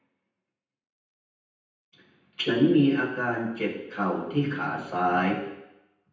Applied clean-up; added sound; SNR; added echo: none; none; none; reverberation time 0.9 s.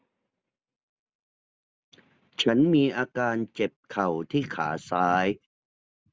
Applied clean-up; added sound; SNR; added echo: none; none; none; none.